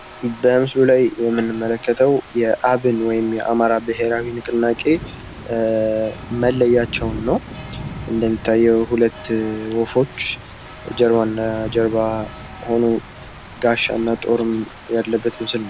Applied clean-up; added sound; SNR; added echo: none; Rain; 16 dB; none.